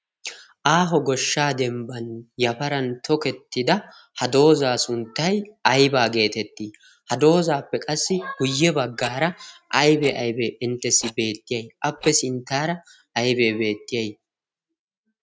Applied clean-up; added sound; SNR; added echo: neural mask model RNNoise.